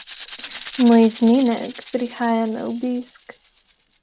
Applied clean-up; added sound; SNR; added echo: none; Rattle (instrument); 20 dB; none.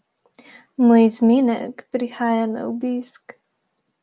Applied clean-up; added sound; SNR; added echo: none; none; none; none.